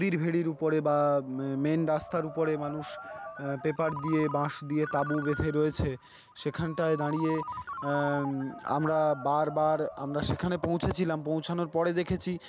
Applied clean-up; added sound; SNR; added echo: none; Ringtone; 13 dB; none.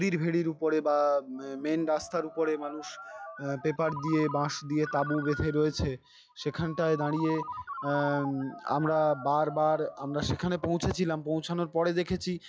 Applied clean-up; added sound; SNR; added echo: classical method log-MMSE.